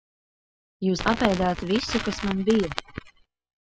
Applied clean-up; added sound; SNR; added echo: classical method spectral subtraction.